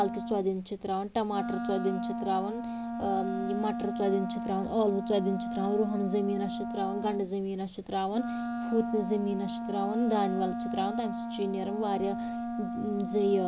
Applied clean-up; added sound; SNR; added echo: none; Wind instrument, woodwind instrument; 4 dB; none.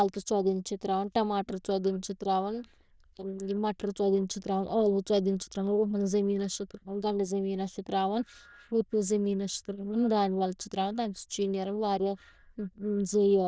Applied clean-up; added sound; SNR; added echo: neural diffusion model UNIVERSE++.